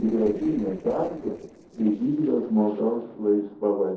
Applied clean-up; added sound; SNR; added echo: neural separator model SepFormer DNS4.